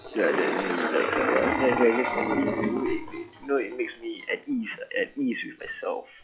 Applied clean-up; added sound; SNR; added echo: classical method log-MMSE.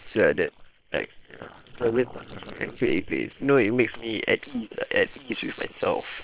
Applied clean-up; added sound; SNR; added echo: neural separator model SepFormer WHAM!.